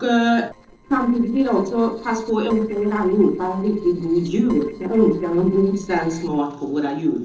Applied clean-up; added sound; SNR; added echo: neural separator model SepFormer DNS4.